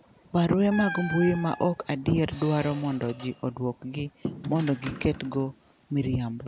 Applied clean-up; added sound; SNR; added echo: none; Squeak; 13 dB; none.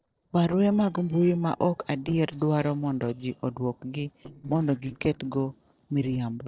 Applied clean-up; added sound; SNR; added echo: neural separator model SepFormer DNS4.